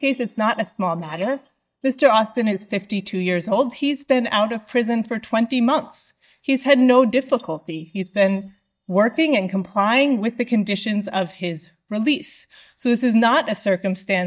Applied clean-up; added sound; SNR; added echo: neural mask model DeepFilterNet 3.